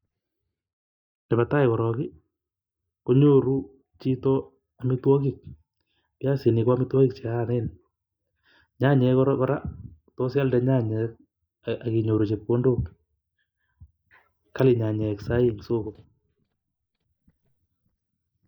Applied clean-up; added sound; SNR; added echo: neural mask model DeepFilterNet 3.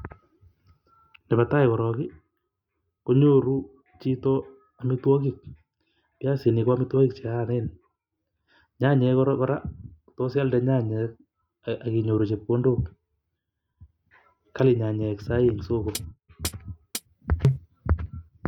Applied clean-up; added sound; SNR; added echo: neural mask model RNNoise.